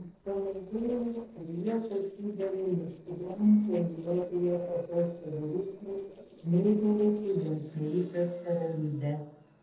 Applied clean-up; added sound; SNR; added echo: neural separator model SepFormer DNS4.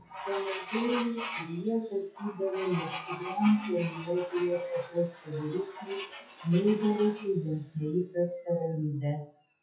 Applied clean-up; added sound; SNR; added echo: classical method WPE with log-MMSE.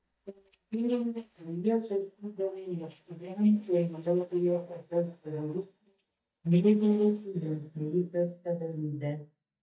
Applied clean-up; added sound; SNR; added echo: neural mask model DeepFilterNet 3.